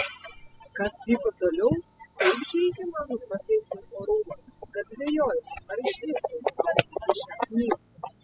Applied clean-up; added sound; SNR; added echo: classical method spectral subtraction.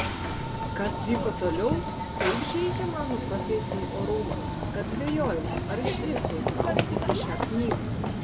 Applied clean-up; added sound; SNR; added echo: none; Run / Train; -2 dB; none.